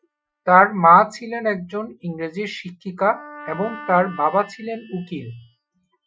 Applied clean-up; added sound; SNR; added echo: classical method Wiener filter.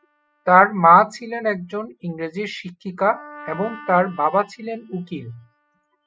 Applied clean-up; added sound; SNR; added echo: classical method spectral subtraction.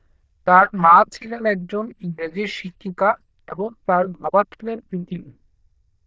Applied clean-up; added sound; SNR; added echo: neural diffusion model UNIVERSE++.